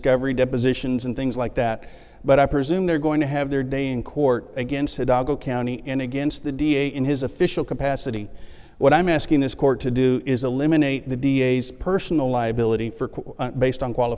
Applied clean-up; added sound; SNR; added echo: none; none; none; none.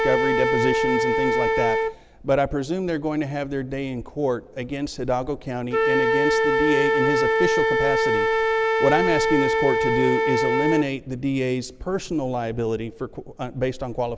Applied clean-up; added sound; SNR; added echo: none; Wind instrument, woodwind instrument; -2 dB; none.